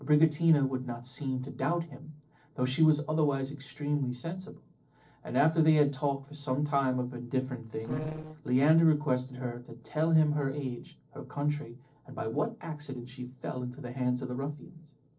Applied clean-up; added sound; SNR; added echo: neural separator model SepFormer DNS4.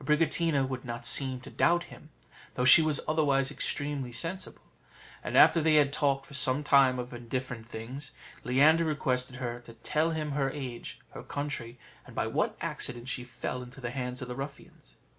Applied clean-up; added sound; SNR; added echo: none; none; none; none.